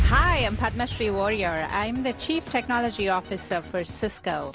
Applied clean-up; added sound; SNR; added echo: none; Explosion; 4 dB; none.